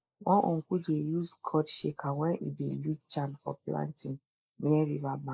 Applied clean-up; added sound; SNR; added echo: neural mask model Resemble Enhance denoiser.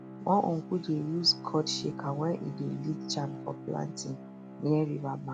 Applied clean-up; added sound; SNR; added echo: none; Bowed string instrument; 11 dB; none.